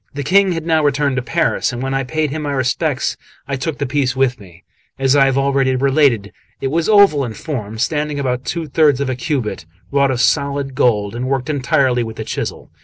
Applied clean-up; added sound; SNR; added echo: none; none; none; none.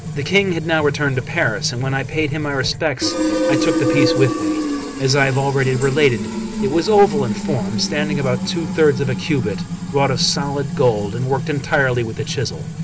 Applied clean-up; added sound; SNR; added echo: none; Fill (with liquid); 4 dB; none.